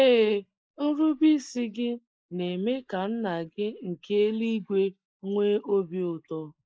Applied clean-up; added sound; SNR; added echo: neural mask model Resemble Enhance denoiser.